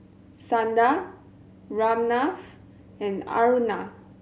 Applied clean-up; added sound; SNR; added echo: none; none; none; none.